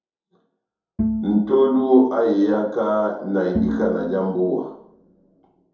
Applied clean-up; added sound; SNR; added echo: none; Bowed string instrument; 8 dB; reverberation time 2.7 s.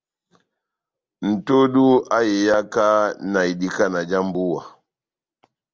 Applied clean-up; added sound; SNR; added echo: none; none; none; none.